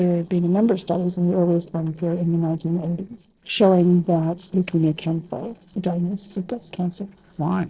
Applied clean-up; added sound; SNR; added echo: neural separator model SepFormer DNS4.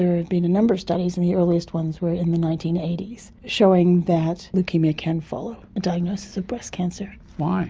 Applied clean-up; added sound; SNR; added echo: none; none; none; none.